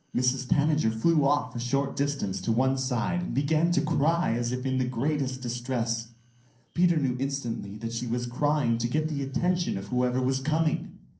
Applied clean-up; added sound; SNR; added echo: neural separator model SepFormer DNS4.